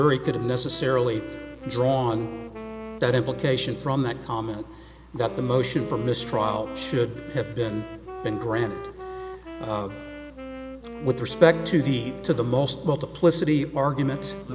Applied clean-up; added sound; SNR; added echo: none; Wind instrument, woodwind instrument; 13 dB; none.